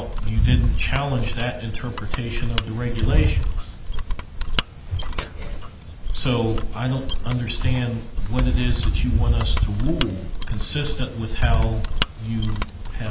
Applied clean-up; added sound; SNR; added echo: none; Mechanisms; 2 dB; none.